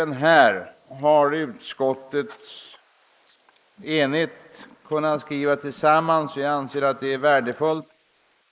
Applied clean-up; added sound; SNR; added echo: neural mask model Resemble Enhance denoiser.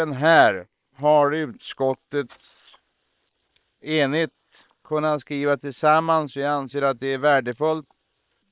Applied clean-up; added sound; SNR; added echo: neural separator model SepFormer WHAM!.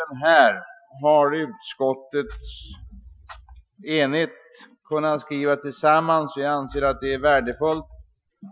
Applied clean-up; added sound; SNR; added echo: classical method Wiener filter.